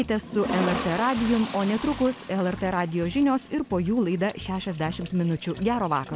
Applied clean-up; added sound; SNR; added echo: none; Toilet flush; 11 dB; none.